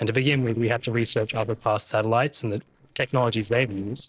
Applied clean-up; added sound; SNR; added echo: neural separator model SepFormer DNS4.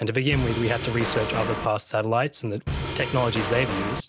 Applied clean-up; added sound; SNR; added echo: none; Drum kit; 3 dB; none.